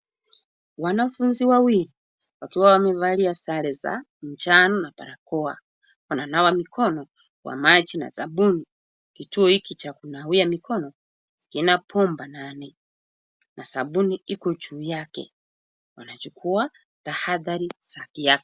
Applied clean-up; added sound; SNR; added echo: none; none; none; none.